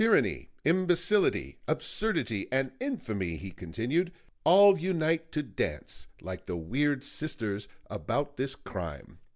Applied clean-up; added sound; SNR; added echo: none; none; none; none.